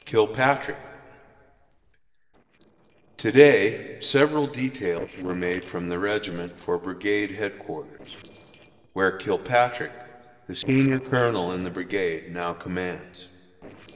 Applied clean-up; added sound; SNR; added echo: neural separator model SepFormer DNS4.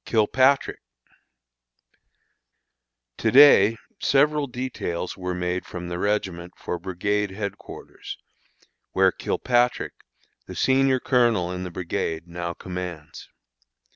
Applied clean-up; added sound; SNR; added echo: none; none; none; none.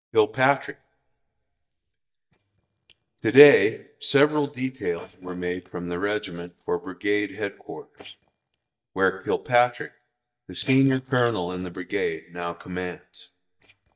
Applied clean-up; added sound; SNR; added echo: neural mask model DeepFilterNet 3.